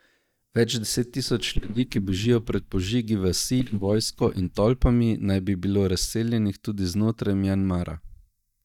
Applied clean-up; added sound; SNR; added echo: neural mask model DeepFilterNet 3.